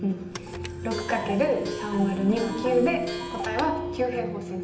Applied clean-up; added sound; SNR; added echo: none; Clock; 12 dB; reverberation time 0.8 s.